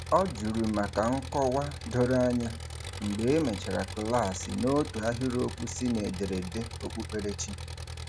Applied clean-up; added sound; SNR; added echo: none; Engine; 9 dB; none.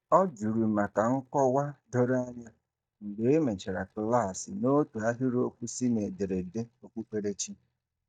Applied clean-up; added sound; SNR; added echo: neural mask model DeepFilterNet 3.